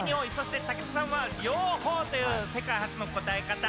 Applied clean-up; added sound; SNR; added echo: none; Liquid; 20 dB; none.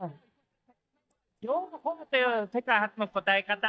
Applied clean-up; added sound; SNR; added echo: neural mask model DeepFilterNet 3.